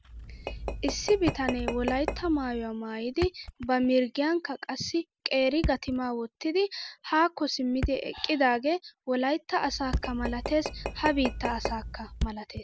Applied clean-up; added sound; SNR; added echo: none; Tap / Glass + Thump, thud; 8 dB; none.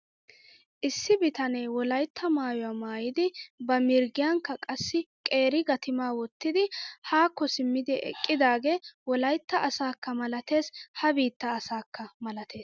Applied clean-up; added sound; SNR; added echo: none; none; none; none.